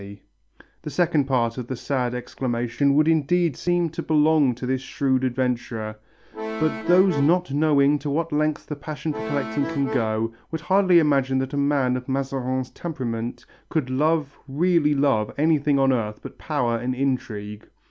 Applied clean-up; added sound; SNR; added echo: none; Accordion; 7 dB; none.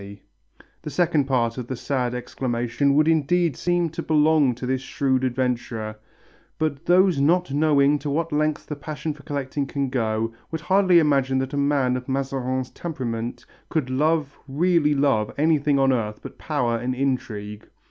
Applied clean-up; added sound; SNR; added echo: none; none; none; none.